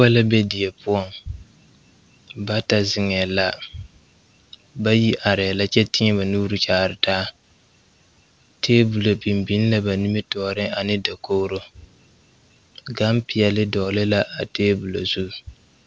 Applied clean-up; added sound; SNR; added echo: none; none; none; none.